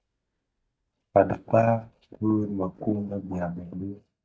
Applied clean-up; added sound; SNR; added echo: neural mask model DeepFilterNet 3.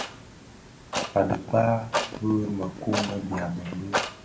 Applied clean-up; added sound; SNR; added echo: none; Clock; 6 dB; reverberation time 0.3 s.